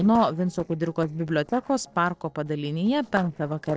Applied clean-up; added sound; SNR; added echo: neural separator model SepFormer DNS4.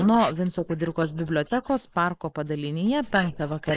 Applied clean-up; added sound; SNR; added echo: neural mask model Resemble Enhance denoiser.